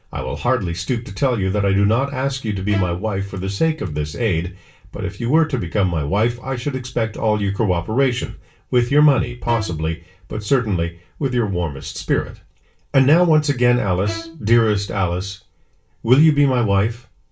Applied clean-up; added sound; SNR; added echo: none; Bowed string instrument; 18 dB; reverberation time 0.2 s.